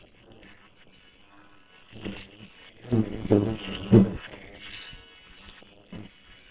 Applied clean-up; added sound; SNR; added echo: neural separator model SepFormer WHAM!.